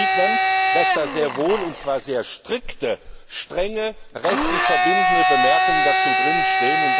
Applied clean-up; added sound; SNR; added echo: none; Domestic sounds, home sounds; -5 dB; none.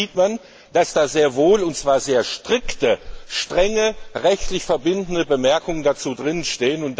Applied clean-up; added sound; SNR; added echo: none; none; none; none.